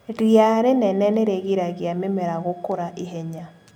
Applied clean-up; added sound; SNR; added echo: none; none; none; none.